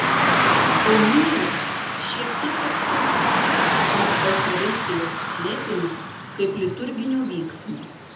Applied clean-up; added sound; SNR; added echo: none; Car passing by / Traffic noise, roadway noise; -4 dB; reverberation time 0.8 s.